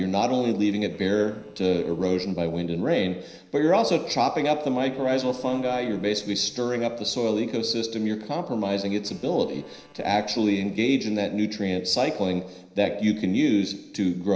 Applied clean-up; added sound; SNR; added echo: neural separator model SepFormer DNS4.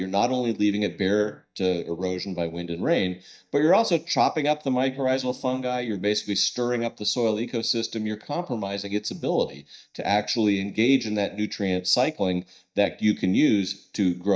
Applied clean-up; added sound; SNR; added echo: neural mask model DeepFilterNet 3.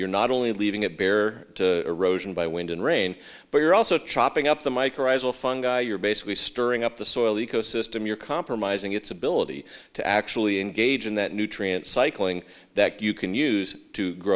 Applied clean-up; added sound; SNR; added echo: none; none; none; none.